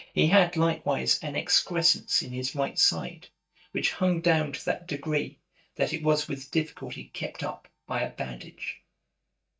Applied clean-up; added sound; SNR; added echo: neural mask model DeepFilterNet 3.